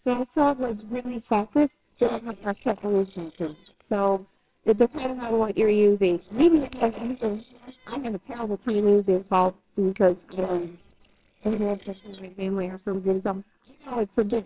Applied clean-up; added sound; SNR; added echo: neural separator model SepFormer WHAMR!.